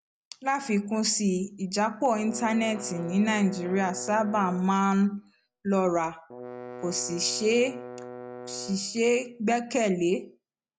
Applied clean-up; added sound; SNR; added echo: none; Bowed string instrument; 14 dB; none.